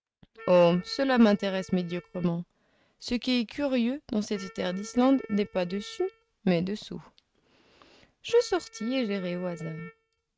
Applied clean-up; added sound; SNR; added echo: neural mask model RNNoise.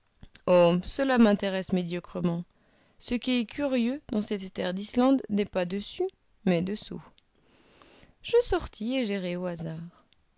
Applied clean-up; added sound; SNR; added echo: none; none; none; none.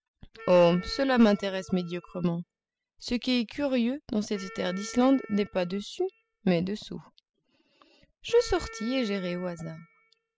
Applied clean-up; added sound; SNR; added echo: classical method spectral subtraction.